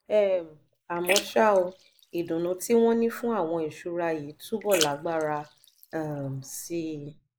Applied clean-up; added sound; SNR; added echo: neural mask model Resemble Enhance denoiser.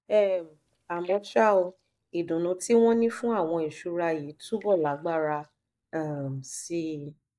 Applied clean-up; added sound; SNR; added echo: neural mask model DeepFilterNet 3.